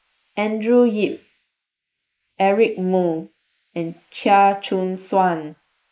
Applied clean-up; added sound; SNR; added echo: neural mask model Resemble Enhance denoiser.